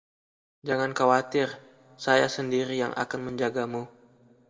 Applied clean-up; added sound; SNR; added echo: none; none; none; reverberation time 1.4 s.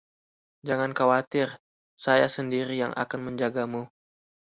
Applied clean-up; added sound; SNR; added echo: none; none; none; none.